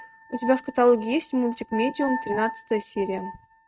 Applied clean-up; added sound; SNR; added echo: neural mask model RNNoise.